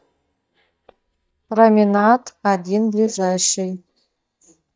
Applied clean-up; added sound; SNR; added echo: neural mask model DeepFilterNet 3.